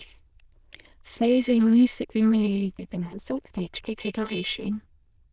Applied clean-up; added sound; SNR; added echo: neural diffusion model UNIVERSE++.